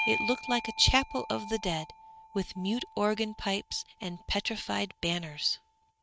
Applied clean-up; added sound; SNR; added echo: neural mask model RNNoise.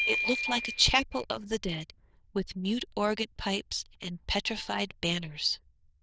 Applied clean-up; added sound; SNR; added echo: neural diffusion model UNIVERSE++.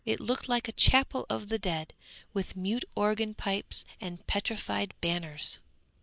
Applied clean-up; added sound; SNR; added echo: neural mask model Resemble Enhance denoiser.